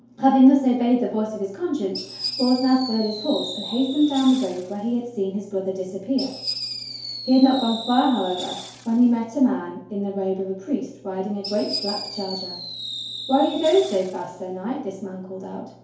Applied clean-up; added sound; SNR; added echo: none; Fireworks; 11 dB; reverberation time 2.4 s.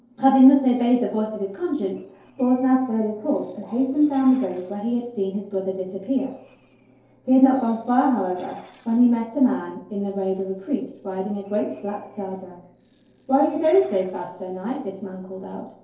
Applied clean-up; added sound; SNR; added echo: neural separator model SepFormer DNS4.